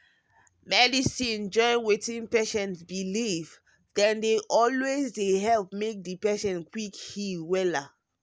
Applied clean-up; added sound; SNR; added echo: none; none; none; none.